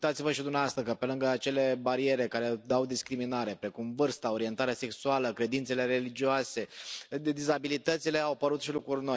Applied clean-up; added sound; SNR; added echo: none; none; none; none.